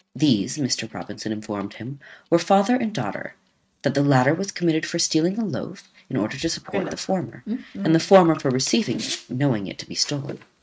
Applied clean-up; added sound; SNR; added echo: neural mask model RNNoise.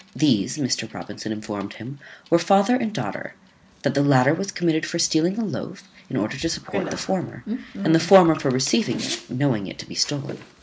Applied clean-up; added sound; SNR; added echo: none; Bicycle; 14 dB; none.